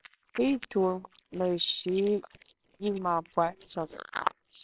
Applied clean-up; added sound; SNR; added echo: neural separator model SepFormer WHAMR!.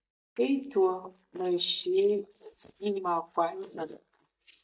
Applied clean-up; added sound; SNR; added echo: neural mask model DeepFilterNet 3.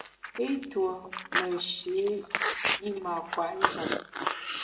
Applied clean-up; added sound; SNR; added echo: none; Chewing, mastication; 0 dB; reverberation time 1.8 s.